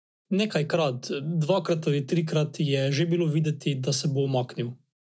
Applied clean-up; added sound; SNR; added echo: none; none; none; none.